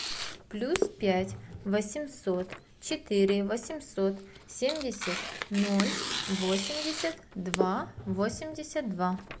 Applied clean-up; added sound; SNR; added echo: none; Tearing; 7 dB; none.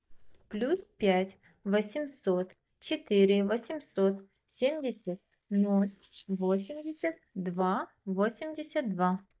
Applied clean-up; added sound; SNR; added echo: neural mask model DeepFilterNet 3.